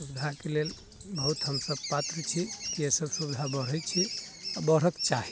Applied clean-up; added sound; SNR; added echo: none; none; none; none.